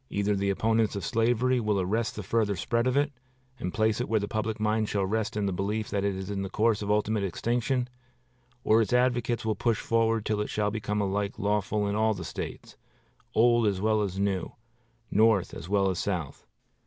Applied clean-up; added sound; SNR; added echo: none; none; none; none.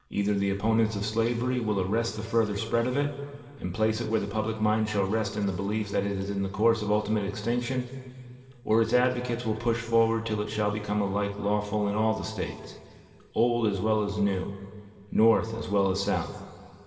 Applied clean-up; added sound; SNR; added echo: none; none; none; reverberation time 2.0 s.